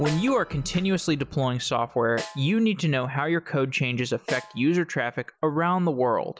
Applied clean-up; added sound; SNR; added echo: none; Snare drum; 18 dB; none.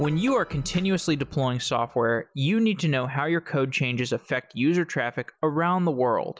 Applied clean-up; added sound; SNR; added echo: none; none; none; none.